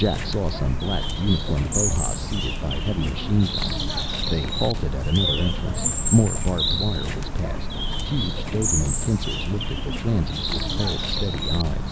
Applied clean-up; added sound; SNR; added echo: none; Bird; 0 dB; none.